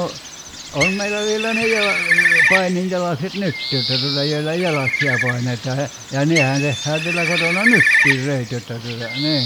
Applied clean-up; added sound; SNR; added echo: none; Bird; -1 dB; none.